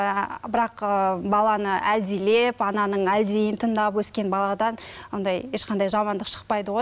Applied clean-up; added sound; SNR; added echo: none; none; none; none.